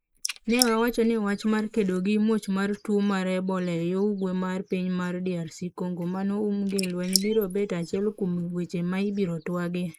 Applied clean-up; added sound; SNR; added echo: neural mask model Resemble Enhance denoiser.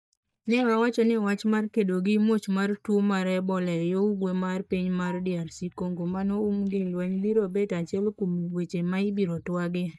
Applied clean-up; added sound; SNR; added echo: neural mask model DeepFilterNet 3.